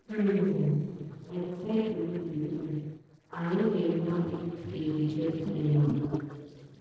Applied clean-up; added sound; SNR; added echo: neural separator model SepFormer DNS4.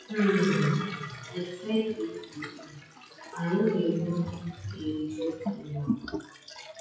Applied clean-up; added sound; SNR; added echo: classical method WPE with log-MMSE.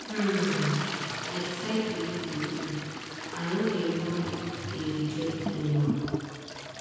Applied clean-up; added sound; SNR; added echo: none; Toilet flush; 5 dB; reverberation time 2.1 s.